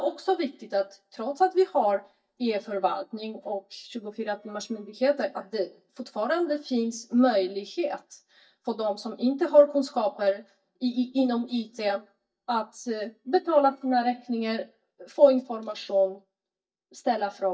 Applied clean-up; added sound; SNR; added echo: neural mask model DeepFilterNet 3.